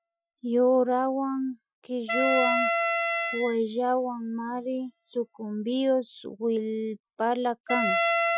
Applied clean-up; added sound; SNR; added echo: classical method Wiener filter.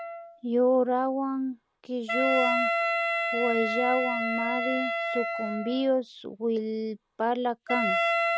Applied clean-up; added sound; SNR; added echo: none; Wind instrument, woodwind instrument; 1 dB; none.